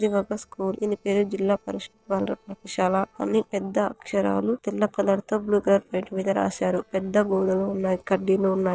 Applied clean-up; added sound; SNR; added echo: neural separator model SepFormer DNS4.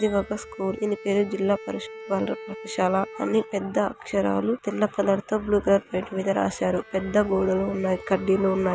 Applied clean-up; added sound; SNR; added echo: none; Bowed string instrument; 18 dB; none.